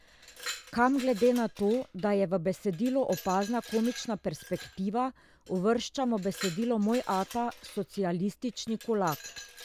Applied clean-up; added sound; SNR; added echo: none; Glass; 17 dB; none.